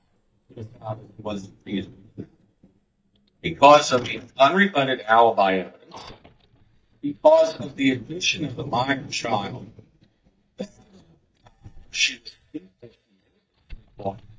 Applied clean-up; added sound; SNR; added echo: neural mask model DeepFilterNet 3.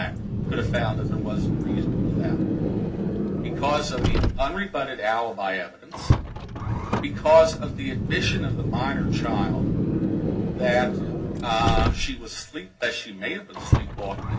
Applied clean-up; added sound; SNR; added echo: none; Car; -2 dB; reverberation time 0.4 s.